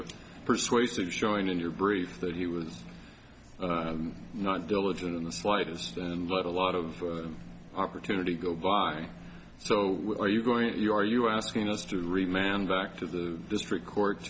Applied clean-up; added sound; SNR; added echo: none; none; none; none.